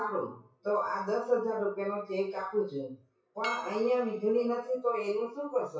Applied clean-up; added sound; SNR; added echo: classical method WPE with log-MMSE.